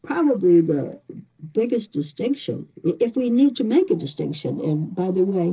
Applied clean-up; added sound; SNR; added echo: neural separator model SepFormer DNS4.